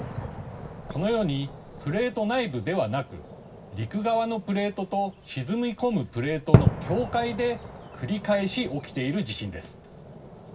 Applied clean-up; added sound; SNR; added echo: none; Fireworks; 3 dB; reverberation time 0.4 s.